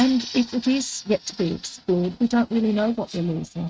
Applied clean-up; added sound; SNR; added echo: neural mask model RNNoise.